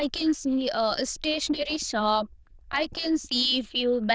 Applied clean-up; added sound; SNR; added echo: neural diffusion model UNIVERSE++.